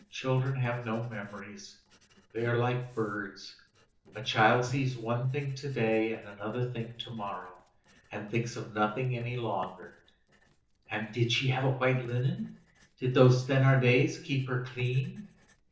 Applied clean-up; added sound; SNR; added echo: neural separator model SepFormer DNS4.